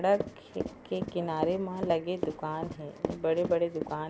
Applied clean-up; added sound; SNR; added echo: none; Run; 7 dB; none.